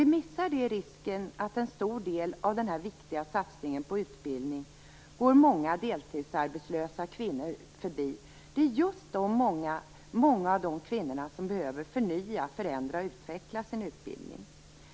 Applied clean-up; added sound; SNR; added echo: none; none; none; none.